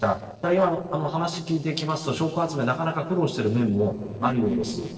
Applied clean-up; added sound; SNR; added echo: neural separator model SepFormer DNS4.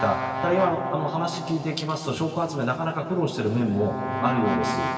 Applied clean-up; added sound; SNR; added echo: none; Brass instrument; 6 dB; reverberation time 2.6 s.